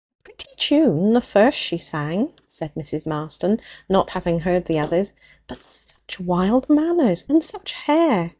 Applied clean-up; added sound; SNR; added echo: neural mask model DeepFilterNet 3.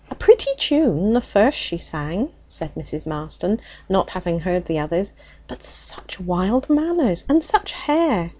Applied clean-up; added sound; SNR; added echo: none; none; none; none.